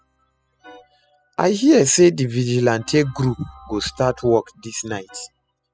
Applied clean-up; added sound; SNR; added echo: classical method spectral subtraction.